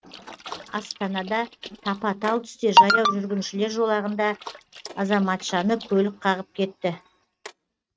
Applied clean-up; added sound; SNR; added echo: neural mask model RNNoise.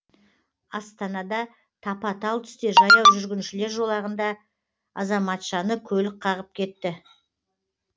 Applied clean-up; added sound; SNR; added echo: none; none; none; none.